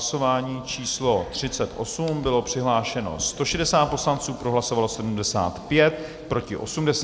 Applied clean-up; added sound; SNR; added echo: none; none; none; none.